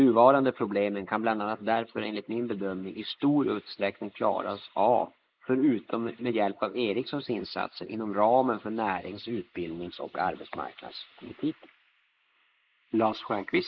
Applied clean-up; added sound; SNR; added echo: neural mask model Resemble Enhance denoiser.